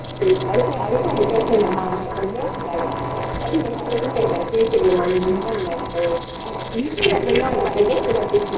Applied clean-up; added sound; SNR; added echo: neural separator model SepFormer DNS4.